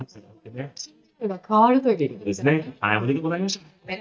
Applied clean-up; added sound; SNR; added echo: neural mask model DeepFilterNet 3.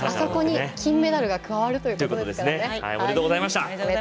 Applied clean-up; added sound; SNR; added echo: none; none; none; none.